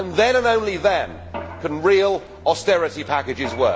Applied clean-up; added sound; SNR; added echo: none; Motorcycle + Mechanisms; 16 dB; none.